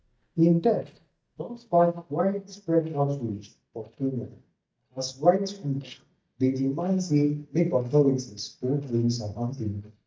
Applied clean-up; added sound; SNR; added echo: neural mask model DeepFilterNet 3.